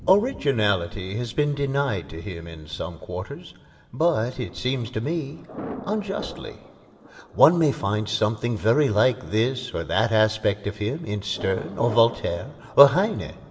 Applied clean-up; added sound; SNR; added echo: none; Thunder; 19 dB; reverberation time 1.5 s.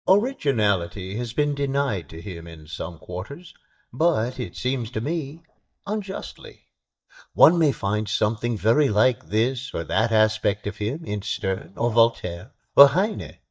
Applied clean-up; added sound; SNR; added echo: neural mask model DeepFilterNet 3.